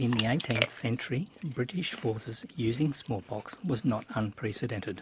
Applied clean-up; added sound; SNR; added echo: neural mask model Resemble Enhance denoiser.